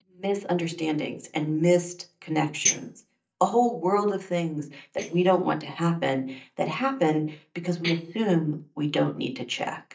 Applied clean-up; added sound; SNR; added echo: neural mask model DeepFilterNet 3.